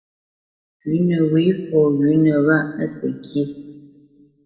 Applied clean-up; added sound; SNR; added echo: none; none; none; reverberation time 1.3 s.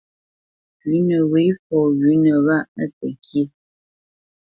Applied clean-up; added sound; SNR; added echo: none; none; none; none.